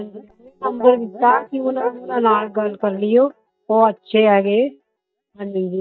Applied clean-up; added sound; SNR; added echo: neural mask model DeepFilterNet 3.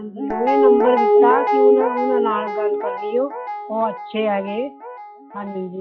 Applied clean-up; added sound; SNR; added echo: classical method log-MMSE.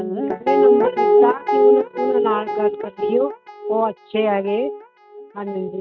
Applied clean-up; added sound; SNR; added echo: neural mask model RNNoise.